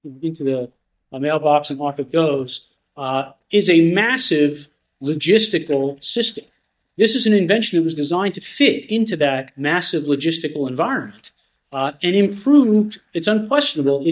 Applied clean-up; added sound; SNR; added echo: neural mask model DeepFilterNet 3.